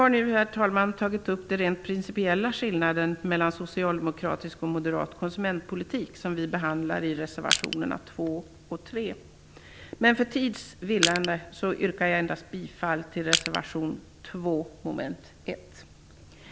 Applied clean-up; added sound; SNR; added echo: none; Crushing; 0 dB; none.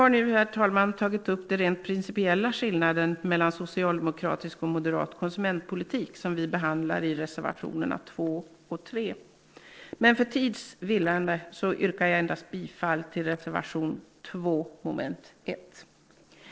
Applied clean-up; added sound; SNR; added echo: neural separator model SepFormer DNS4.